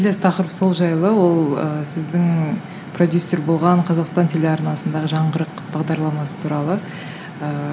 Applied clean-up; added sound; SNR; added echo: none; none; none; none.